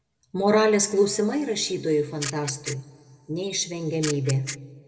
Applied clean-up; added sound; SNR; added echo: none; Camera; 13 dB; reverberation time 1.6 s.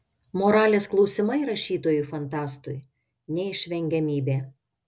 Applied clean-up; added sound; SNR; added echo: none; none; none; none.